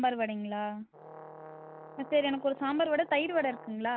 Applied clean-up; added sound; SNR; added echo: none; Brass instrument; 17 dB; none.